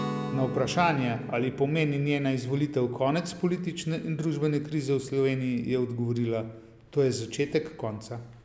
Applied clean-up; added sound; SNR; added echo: none; Guitar; 13 dB; none.